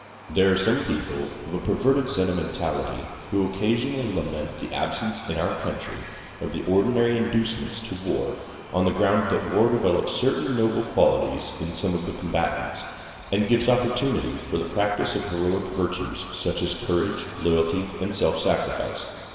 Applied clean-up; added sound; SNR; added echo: none; Cricket; 19 dB; reverberation time 2.2 s.